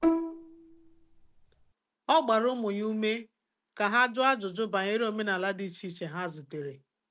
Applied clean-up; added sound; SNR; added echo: neural separator model SepFormer DNS4.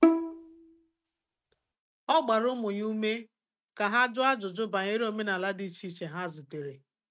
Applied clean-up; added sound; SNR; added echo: neural mask model RNNoise.